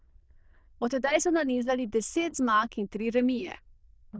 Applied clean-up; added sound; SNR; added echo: neural diffusion model UNIVERSE++.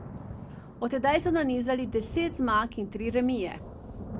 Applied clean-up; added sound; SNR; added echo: none; Thunder / Rain; 12 dB; none.